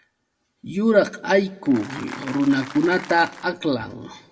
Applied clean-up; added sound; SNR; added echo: none; Applause; 15 dB; reverberation time 0.9 s.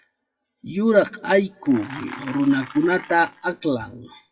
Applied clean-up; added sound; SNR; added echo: classical method WPE with log-MMSE.